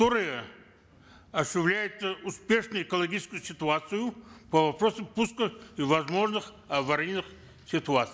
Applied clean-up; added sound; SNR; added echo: none; none; none; none.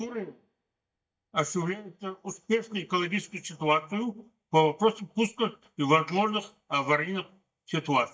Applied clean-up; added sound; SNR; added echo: neural mask model DeepFilterNet 3.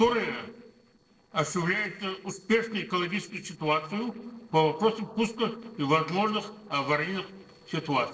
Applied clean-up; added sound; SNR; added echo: neural separator model SepFormer DNS4.